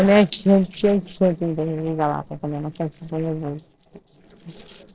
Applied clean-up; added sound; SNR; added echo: neural separator model SepFormer DNS4.